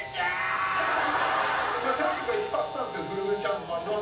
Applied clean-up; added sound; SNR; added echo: none; Camera; 10 dB; reverberation time 0.6 s.